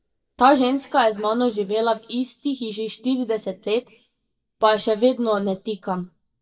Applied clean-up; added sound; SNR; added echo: neural mask model DeepFilterNet 3.